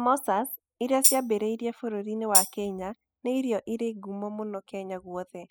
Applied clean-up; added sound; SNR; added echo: classical method spectral subtraction.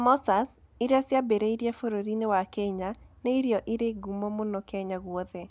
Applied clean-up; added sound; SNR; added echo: none; none; none; none.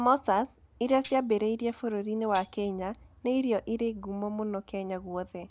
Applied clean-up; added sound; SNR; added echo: none; Tambourine; -1 dB; none.